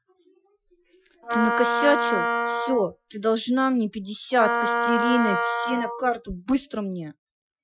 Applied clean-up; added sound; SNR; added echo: classical method Wiener filter.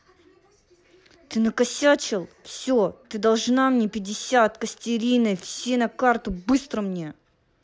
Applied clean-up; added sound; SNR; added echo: none; none; none; none.